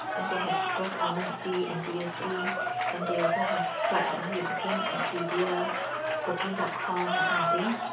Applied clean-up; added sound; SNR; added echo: none; Applause / Cheering; -3 dB; reverberation time 0.6 s.